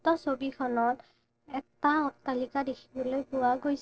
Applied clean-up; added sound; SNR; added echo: neural separator model SepFormer DNS4.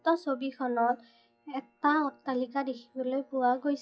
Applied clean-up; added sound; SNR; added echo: classical method WPE with log-MMSE.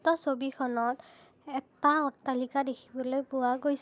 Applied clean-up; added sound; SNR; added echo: none; none; none; none.